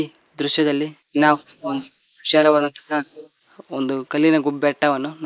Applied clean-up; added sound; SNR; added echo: neural mask model Resemble Enhance denoiser.